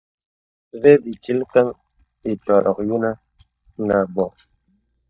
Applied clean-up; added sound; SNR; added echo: neural mask model DeepFilterNet 3.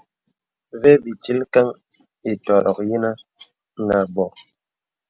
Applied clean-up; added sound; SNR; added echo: none; none; none; none.